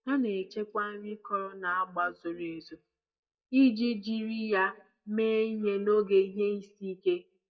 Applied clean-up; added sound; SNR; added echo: neural mask model DeepFilterNet 3.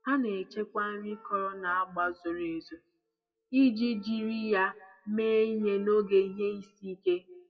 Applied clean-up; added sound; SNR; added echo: classical method WPE with log-MMSE.